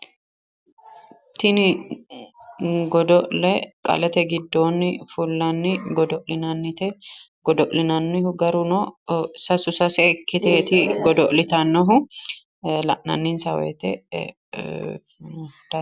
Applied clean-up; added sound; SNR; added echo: none; none; none; none.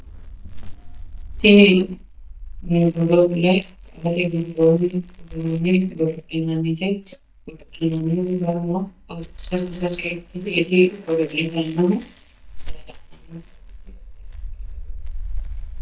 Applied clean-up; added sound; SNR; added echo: neural mask model DeepFilterNet 3.